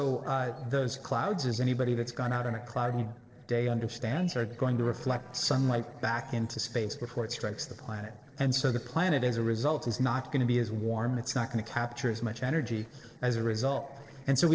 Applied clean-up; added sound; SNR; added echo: neural separator model SepFormer DNS4.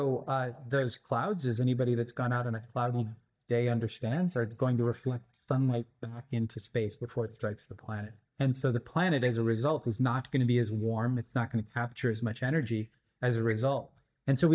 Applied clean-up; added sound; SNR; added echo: neural mask model DeepFilterNet 3.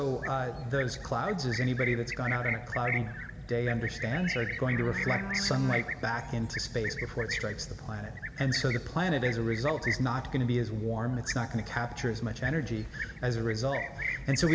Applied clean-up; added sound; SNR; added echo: none; Livestock, farm animals, working animals; 8 dB; reverberation time 1.7 s.